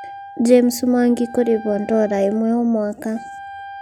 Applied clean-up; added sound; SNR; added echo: none; Wind instrument, woodwind instrument; 18 dB; none.